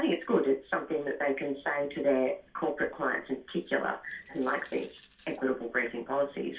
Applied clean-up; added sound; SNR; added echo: none; Coin (dropping); 20 dB; reverberation time 0.2 s.